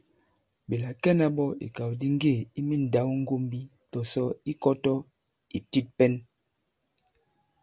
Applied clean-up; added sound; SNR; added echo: none; none; none; none.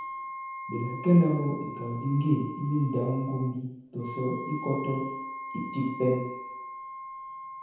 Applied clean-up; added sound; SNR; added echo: none; Wind instrument, woodwind instrument; 10 dB; reverberation time 0.9 s.